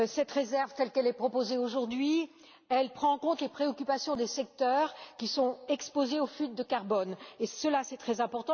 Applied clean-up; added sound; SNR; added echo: none; none; none; none.